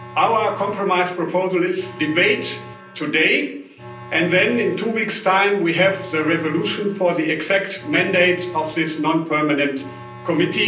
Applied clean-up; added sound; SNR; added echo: none; Alarm; 18 dB; reverberation time 0.6 s.